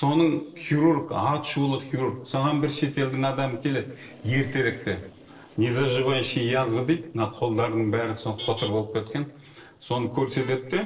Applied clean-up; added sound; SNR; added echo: neural separator model SepFormer DNS4.